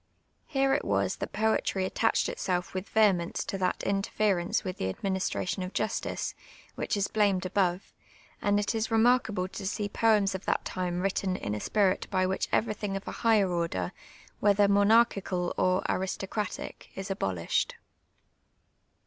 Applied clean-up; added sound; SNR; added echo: none; none; none; none.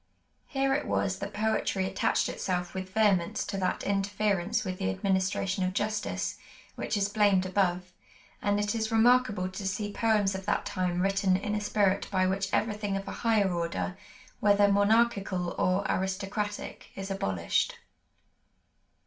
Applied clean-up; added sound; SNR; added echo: none; none; none; reverberation time 0.3 s.